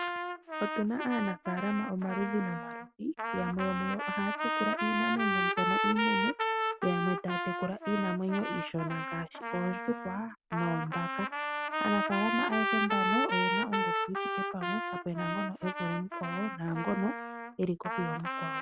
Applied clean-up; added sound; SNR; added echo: none; Trumpet; 0 dB; none.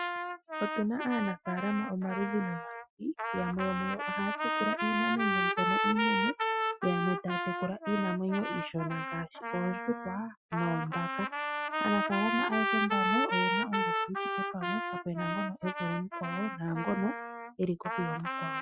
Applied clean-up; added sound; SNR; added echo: classical method Wiener filter.